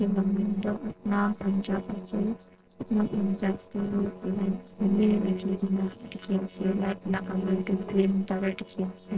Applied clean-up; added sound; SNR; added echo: neural separator model SepFormer DNS4.